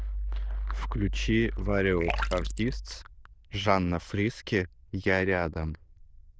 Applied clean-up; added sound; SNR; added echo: neural diffusion model UNIVERSE++.